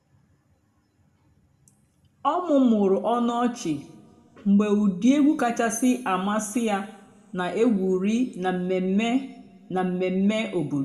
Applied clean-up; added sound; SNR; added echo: none; none; none; reverberation time 1.1 s.